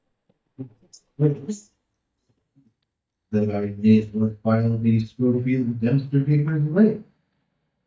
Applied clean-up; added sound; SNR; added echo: neural mask model DeepFilterNet 3.